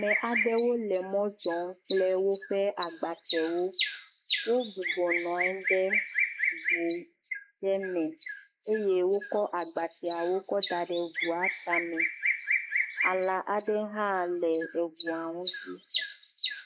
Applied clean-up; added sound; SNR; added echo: neural mask model Resemble Enhance denoiser.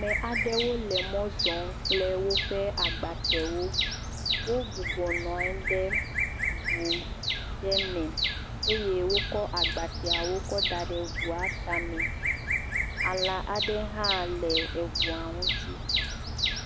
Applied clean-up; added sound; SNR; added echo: none; Bird vocalization, bird call, bird song; -2 dB; none.